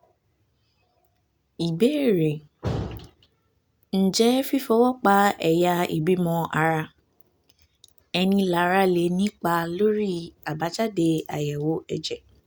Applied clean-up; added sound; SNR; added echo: none; none; none; none.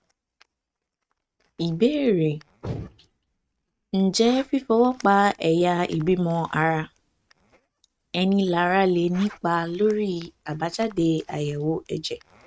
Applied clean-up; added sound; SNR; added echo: neural mask model RNNoise.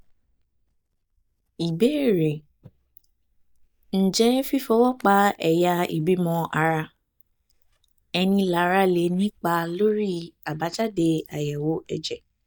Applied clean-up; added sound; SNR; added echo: neural mask model DeepFilterNet 3.